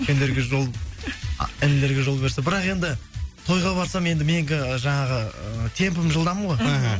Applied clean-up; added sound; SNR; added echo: none; none; none; none.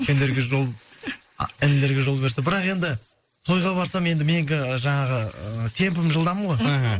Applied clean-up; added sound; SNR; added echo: neural mask model Resemble Enhance denoiser.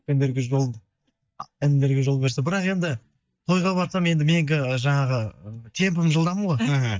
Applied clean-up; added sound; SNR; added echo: neural mask model DeepFilterNet 3.